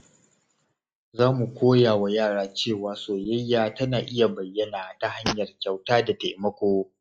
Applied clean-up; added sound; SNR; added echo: classical method log-MMSE.